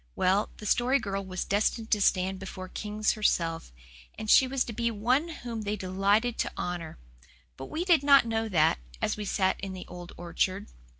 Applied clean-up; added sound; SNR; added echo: none; none; none; none.